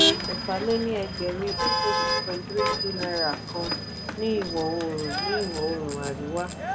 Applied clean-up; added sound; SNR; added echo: none; Motor vehicle (road) + Bicycle bell; -1 dB; none.